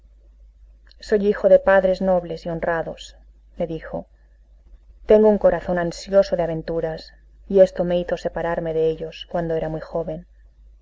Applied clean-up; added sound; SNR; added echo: none; none; none; none.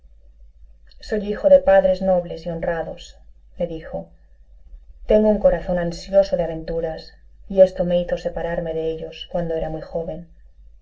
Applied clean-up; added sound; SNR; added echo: none; none; none; reverberation time 0.2 s.